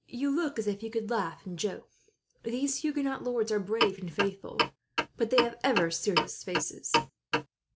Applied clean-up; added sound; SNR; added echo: none; Clock; 0 dB; none.